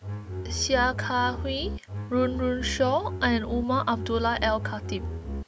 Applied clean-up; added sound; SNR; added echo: none; Bowed string instrument; 6 dB; none.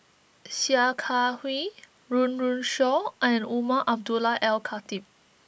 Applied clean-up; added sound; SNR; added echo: none; none; none; none.